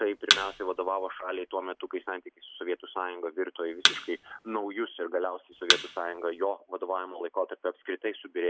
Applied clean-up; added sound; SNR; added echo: none; Thump, thud; -3 dB; none.